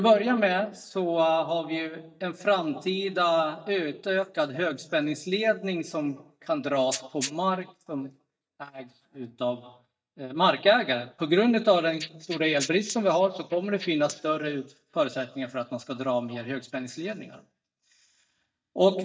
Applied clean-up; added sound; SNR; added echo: neural mask model DeepFilterNet 3.